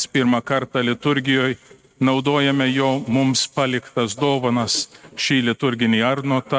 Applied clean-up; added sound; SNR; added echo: neural mask model RNNoise.